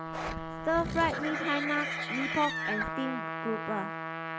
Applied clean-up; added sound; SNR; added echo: none; Livestock, farm animals, working animals + Trumpet; 2 dB; none.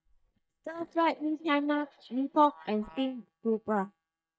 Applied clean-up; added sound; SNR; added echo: neural mask model DeepFilterNet 3.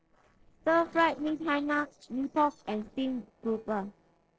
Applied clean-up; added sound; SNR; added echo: neural separator model SepFormer DNS4.